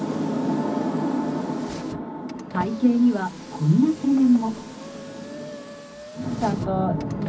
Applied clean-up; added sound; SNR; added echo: none; Car; 16 dB; reverberation time 0.4 s.